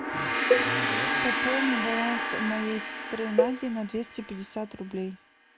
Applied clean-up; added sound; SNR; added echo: none; Gong + Cowbell; -4 dB; none.